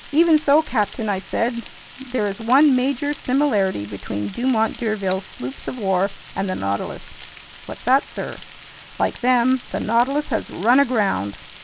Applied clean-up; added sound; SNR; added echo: none; Frying (food); 14 dB; none.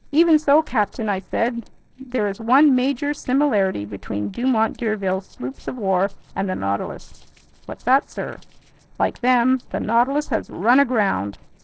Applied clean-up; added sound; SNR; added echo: neural separator model SepFormer DNS4.